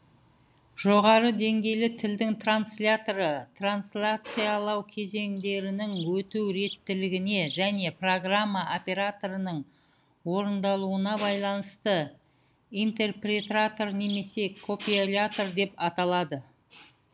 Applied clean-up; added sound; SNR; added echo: none; Insect; 19 dB; none.